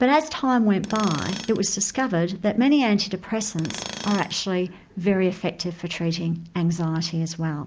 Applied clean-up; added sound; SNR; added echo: none; Tools; 13 dB; none.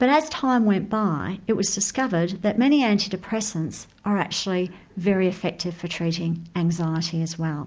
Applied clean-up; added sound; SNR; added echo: none; none; none; none.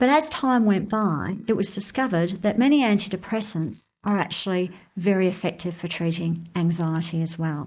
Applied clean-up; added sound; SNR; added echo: neural mask model Resemble Enhance denoiser.